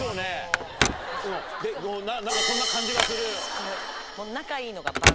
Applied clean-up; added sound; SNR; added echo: none; Telephone + Hi-hat; -3 dB; none.